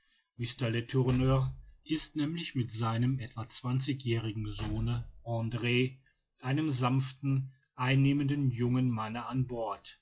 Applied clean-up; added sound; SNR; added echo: classical method log-MMSE.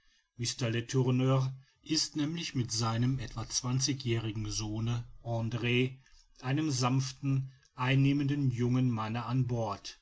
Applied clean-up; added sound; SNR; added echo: none; none; none; none.